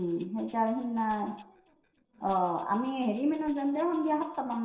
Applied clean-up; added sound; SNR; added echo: neural separator model SepFormer DNS4.